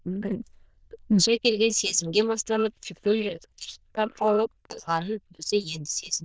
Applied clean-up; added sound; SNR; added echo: neural diffusion model UNIVERSE++.